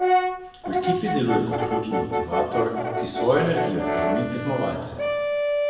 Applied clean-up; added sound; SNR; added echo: none; Brass instrument; -1 dB; reverberation time 1.2 s.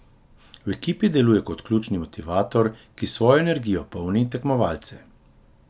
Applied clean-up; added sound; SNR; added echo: none; none; none; none.